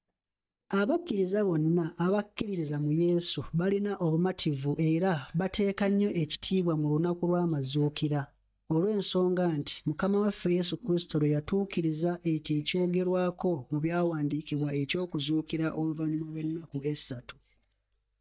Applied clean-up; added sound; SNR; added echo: neural mask model DeepFilterNet 3.